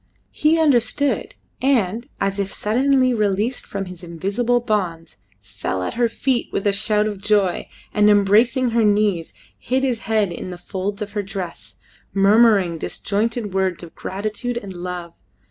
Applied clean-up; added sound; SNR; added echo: none; none; none; none.